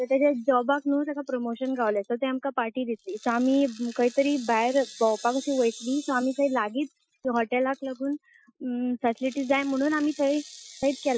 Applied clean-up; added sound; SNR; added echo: classical method Wiener filter.